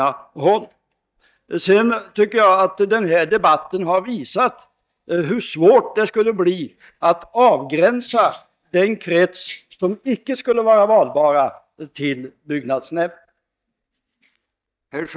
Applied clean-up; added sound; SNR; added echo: neural mask model DeepFilterNet 3.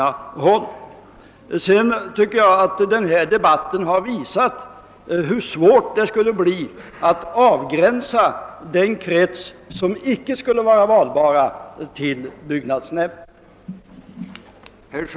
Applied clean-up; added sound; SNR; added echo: none; none; none; none.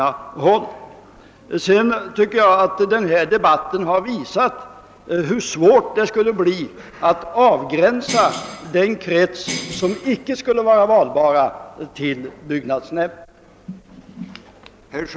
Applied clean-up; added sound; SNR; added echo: none; Bell; 12 dB; none.